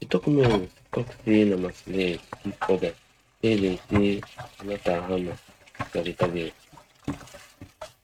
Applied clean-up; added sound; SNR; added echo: neural mask model RNNoise.